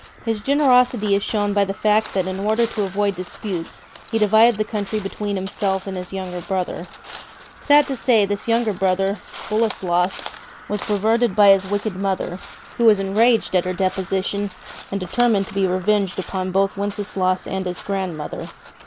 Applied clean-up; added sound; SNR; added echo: none; Crow; 18 dB; none.